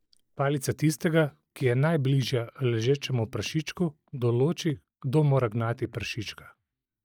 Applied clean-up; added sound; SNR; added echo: neural mask model DeepFilterNet 3.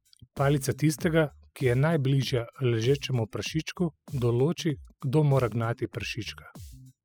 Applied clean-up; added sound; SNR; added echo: classical method spectral subtraction.